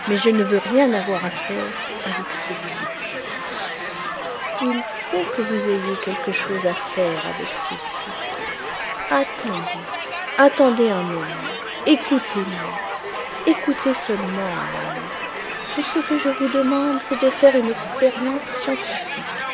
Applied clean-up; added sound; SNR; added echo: none; Crowd; 5 dB; none.